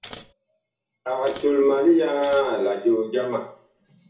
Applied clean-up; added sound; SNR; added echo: none; Scissors; 9 dB; reverberation time 0.8 s.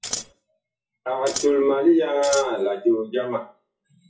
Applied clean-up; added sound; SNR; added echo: classical method WPE with log-MMSE.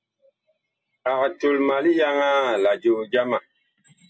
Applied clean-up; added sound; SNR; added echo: none; none; none; none.